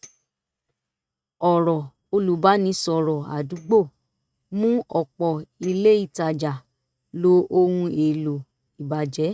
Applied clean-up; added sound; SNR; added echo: neural mask model RNNoise.